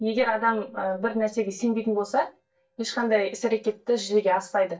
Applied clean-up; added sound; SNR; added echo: neural mask model DeepFilterNet 3.